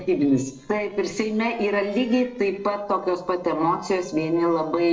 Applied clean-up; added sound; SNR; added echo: neural separator model SepFormer DNS4.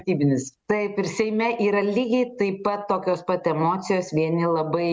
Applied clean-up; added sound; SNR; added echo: none; none; none; none.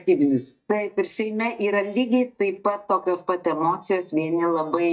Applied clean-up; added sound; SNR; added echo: neural mask model DeepFilterNet 3.